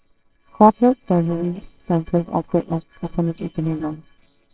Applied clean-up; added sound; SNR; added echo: neural separator model SepFormer WHAMR!.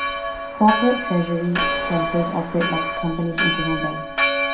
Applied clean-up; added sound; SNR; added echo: none; Church bell; 1 dB; reverberation time 0.5 s.